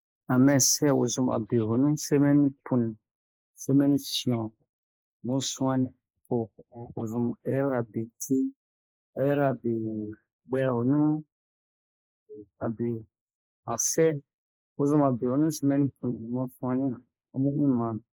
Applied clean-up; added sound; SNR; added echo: neural mask model Resemble Enhance denoiser.